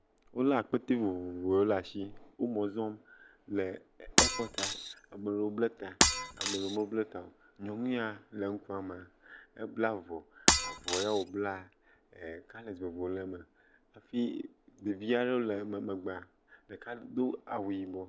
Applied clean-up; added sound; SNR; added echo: none; Shatter; -3 dB; none.